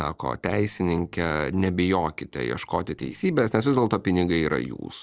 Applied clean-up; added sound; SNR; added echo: neural separator model SepFormer DNS4.